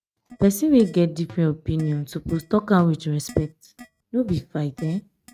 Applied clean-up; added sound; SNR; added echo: neural mask model RNNoise.